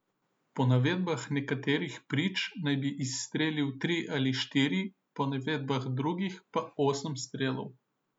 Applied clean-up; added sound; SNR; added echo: none; none; none; none.